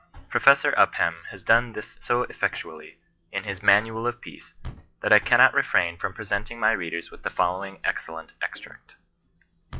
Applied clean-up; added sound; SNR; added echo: classical method log-MMSE.